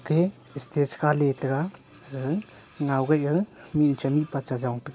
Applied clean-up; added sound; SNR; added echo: none; none; none; none.